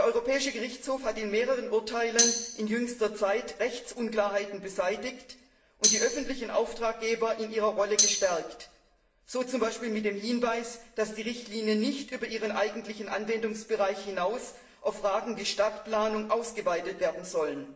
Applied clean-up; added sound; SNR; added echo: none; Tambourine; -3 dB; reverberation time 0.8 s.